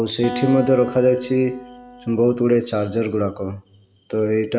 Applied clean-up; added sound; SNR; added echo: none; Acoustic guitar; 14 dB; none.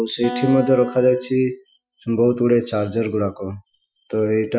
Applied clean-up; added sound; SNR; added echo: classical method Wiener filter.